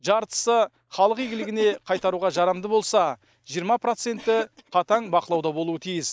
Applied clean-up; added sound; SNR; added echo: neural mask model DeepFilterNet 3.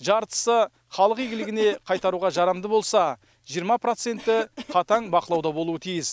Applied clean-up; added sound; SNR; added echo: none; Cough; 20 dB; none.